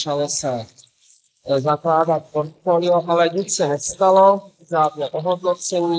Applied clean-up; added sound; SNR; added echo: neural mask model Resemble Enhance denoiser.